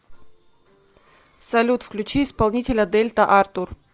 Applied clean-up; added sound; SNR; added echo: none; none; none; none.